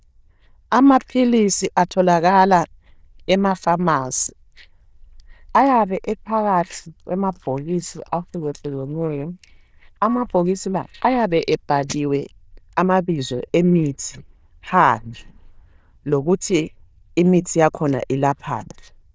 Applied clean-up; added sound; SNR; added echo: neural diffusion model UNIVERSE++.